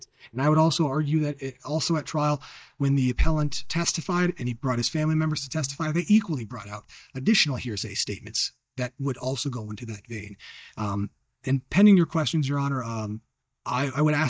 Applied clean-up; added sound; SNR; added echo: neural mask model DeepFilterNet 3.